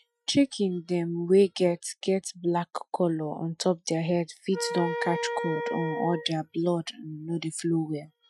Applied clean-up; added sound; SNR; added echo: classical method Wiener filter.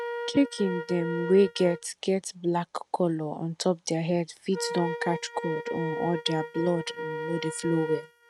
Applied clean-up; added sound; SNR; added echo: neural mask model RNNoise.